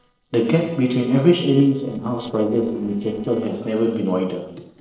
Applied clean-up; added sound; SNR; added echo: neural separator model SepFormer DNS4.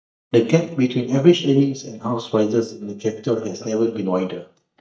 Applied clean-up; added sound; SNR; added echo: neural mask model DeepFilterNet 3.